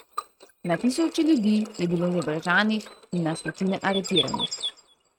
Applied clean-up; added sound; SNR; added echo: neural mask model RNNoise.